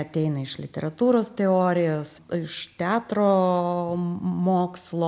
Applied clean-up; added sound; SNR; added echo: none; none; none; none.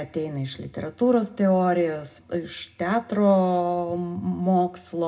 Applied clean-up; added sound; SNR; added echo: none; none; none; reverberation time 0.2 s.